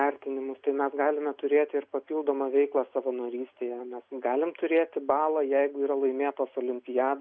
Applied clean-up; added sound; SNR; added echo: none; none; none; none.